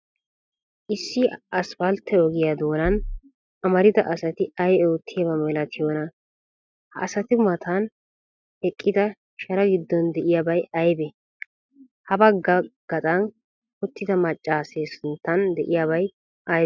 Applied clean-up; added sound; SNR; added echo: classical method Wiener filter.